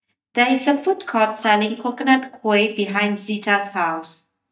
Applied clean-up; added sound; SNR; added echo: neural mask model DeepFilterNet 3.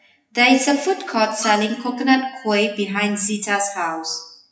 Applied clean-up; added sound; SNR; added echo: classical method WPE with log-MMSE.